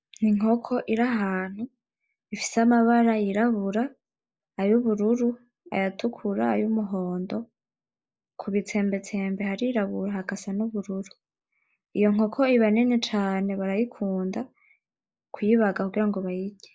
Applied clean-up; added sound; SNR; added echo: neural mask model Resemble Enhance denoiser.